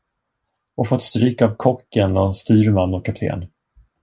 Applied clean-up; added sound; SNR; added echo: none; none; none; none.